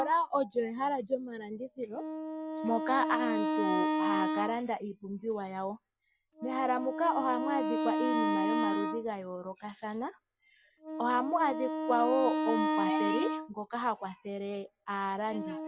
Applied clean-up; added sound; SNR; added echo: none; Wind instrument, woodwind instrument; 1 dB; none.